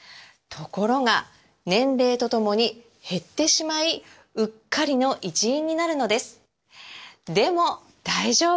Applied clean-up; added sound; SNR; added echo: none; none; none; none.